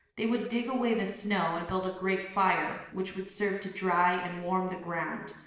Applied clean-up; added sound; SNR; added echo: neural separator model SepFormer DNS4.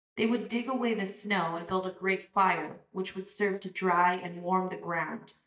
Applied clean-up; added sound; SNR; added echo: neural mask model DeepFilterNet 3.